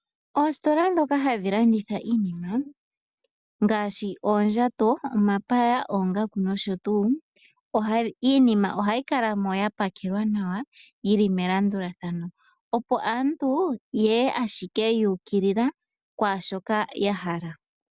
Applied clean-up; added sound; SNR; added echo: none; none; none; none.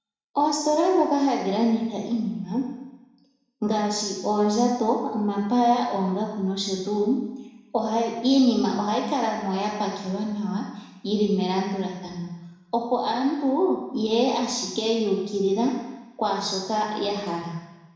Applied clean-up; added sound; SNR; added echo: none; none; none; reverberation time 0.9 s.